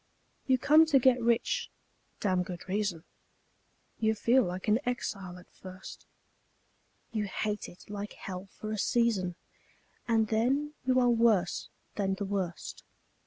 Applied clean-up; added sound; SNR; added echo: none; none; none; none.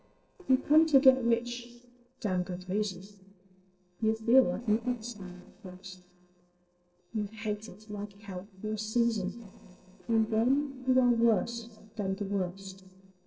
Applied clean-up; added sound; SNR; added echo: neural separator model SepFormer DNS4.